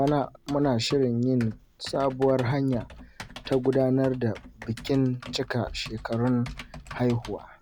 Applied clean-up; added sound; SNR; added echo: none; Typing; 17 dB; none.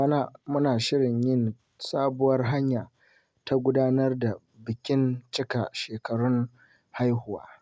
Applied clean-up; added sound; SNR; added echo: none; none; none; none.